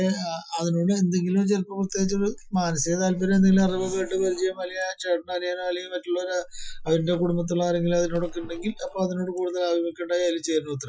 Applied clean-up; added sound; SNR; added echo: classical method Wiener filter.